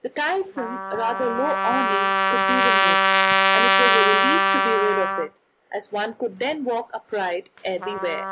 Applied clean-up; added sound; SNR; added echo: none; Trumpet; -5 dB; none.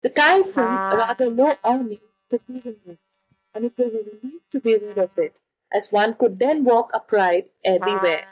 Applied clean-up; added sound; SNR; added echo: neural mask model DeepFilterNet 3.